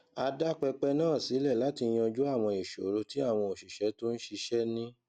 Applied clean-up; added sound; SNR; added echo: none; none; none; none.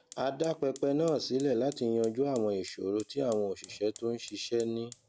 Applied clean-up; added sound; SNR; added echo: none; Fire; 19 dB; none.